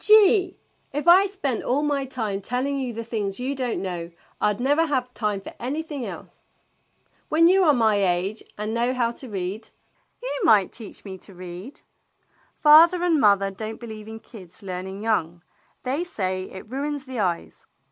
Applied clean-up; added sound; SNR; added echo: none; none; none; none.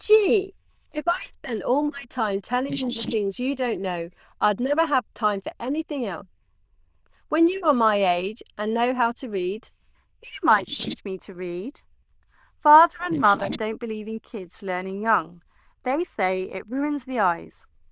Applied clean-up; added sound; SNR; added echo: neural diffusion model UNIVERSE++.